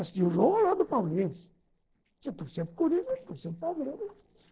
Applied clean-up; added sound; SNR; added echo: neural separator model SepFormer DNS4.